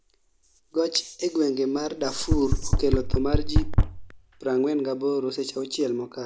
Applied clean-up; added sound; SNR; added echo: none; Knock; -3 dB; none.